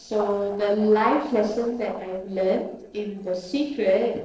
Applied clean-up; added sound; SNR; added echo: neural separator model SepFormer DNS4.